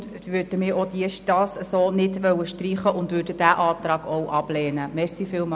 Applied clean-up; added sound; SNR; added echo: none; none; none; none.